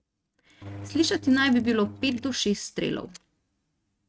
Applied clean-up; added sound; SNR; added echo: neural mask model RNNoise.